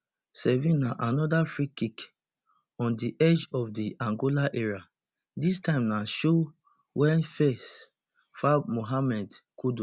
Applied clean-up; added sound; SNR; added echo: none; none; none; none.